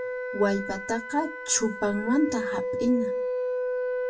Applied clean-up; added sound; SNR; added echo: none; Wind instrument, woodwind instrument; 3 dB; reverberation time 0.2 s.